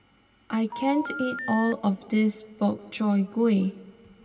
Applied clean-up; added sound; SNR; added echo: none; Telephone; 9 dB; reverberation time 1.7 s.